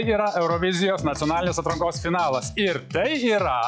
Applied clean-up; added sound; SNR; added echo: classical method log-MMSE.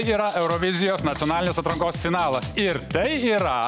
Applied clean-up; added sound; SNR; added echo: none; Tick; 19 dB; none.